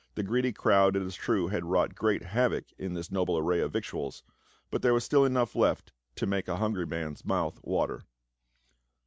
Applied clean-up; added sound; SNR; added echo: none; none; none; none.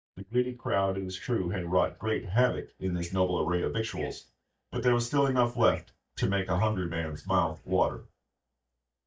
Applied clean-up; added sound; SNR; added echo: neural mask model DeepFilterNet 3.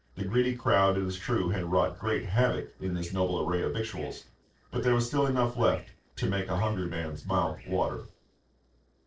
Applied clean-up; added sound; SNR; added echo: neural separator model SepFormer DNS4.